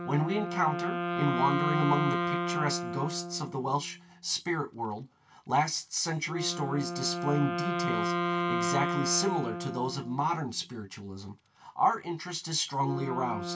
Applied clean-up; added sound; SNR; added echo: none; Wind instrument, woodwind instrument; 3 dB; reverberation time 0.2 s.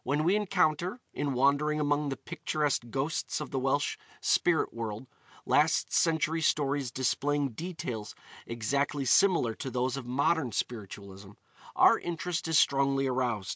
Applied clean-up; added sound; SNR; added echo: none; none; none; none.